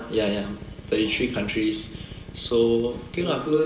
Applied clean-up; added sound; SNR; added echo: none; Drill; 16 dB; reverberation time 0.2 s.